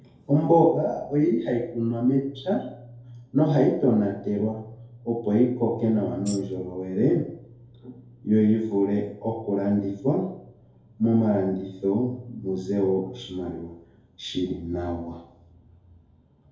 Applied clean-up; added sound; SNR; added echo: none; Tambourine; 15 dB; reverberation time 2.2 s.